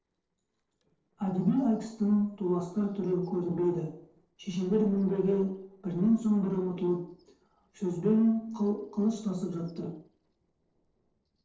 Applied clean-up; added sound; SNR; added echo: neural separator model SepFormer DNS4.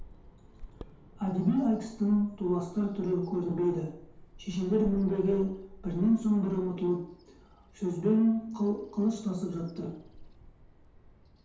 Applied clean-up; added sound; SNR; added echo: none; Bird vocalization, bird call, bird song; 19 dB; reverberation time 2.2 s.